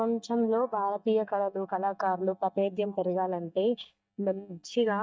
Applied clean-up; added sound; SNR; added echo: neural mask model DeepFilterNet 3.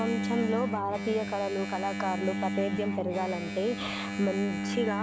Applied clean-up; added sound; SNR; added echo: none; Engine; 2 dB; none.